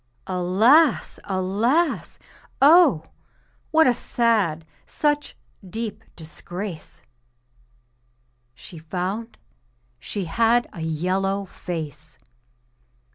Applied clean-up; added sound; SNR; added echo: none; none; none; none.